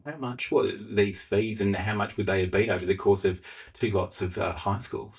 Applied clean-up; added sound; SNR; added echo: neural mask model DeepFilterNet 3.